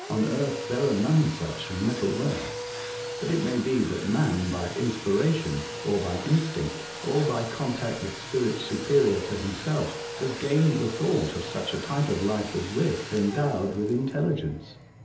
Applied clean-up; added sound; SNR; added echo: none; Domestic sounds, home sounds; 10 dB; reverberation time 1.2 s.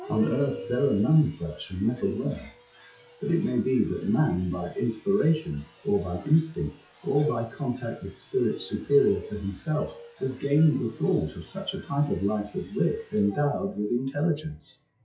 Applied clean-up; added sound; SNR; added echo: classical method WPE with log-MMSE.